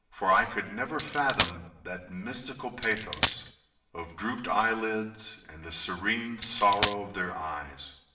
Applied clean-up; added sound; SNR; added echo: none; Coin (dropping); 2 dB; reverberation time 0.8 s.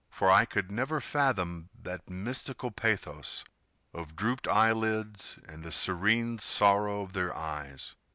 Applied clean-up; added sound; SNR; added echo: none; none; none; none.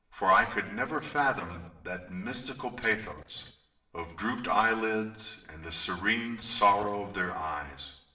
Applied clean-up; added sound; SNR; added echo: neural separator model SepFormer DNS4.